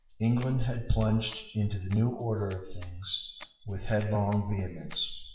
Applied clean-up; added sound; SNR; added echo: classical method WPE with log-MMSE.